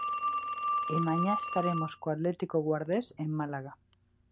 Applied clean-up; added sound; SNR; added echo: none; Telephone; 2 dB; none.